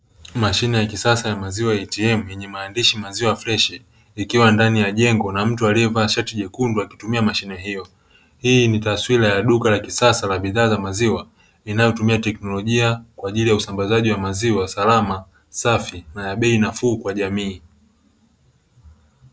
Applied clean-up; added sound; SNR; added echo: none; none; none; none.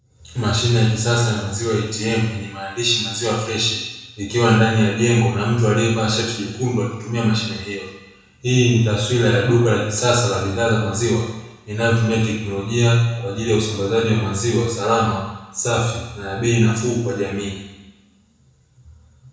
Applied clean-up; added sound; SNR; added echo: none; none; none; reverberation time 1.0 s.